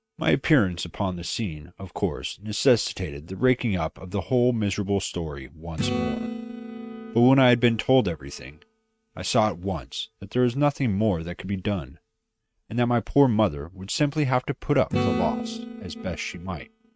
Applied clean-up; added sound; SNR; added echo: neural mask model RNNoise.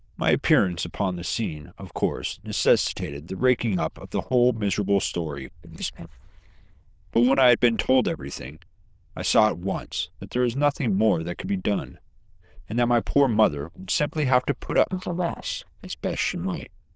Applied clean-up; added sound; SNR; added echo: neural diffusion model UNIVERSE++.